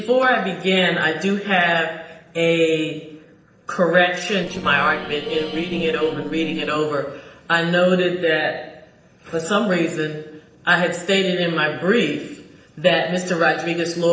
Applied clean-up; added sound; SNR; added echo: neural separator model SepFormer DNS4.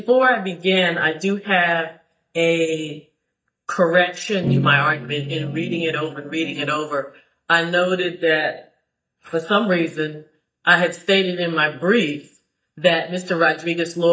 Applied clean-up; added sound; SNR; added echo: neural mask model DeepFilterNet 3.